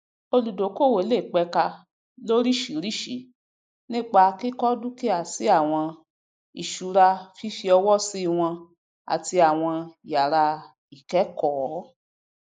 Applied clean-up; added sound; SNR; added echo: neural mask model Resemble Enhance denoiser.